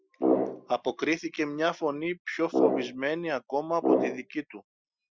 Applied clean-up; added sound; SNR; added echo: classical method Wiener filter.